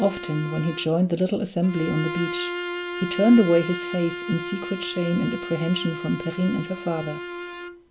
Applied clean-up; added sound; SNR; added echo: none; Bowed string instrument; 9 dB; none.